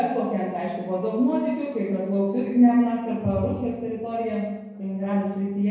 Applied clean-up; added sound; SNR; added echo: none; none; none; reverberation time 1.0 s.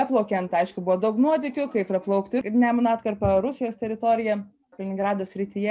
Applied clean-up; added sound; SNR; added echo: none; none; none; none.